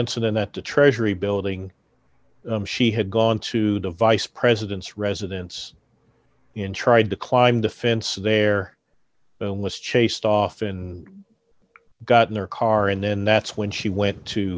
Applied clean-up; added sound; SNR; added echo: none; none; none; none.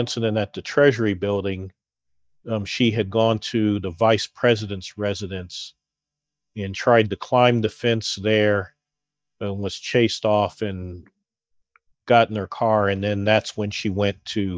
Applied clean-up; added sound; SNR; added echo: neural mask model DeepFilterNet 3.